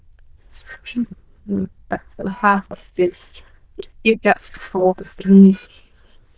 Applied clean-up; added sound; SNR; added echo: neural diffusion model UNIVERSE++.